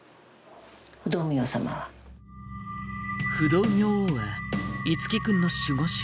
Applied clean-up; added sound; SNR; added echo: none; Bass drum / Snare drum; 7 dB; none.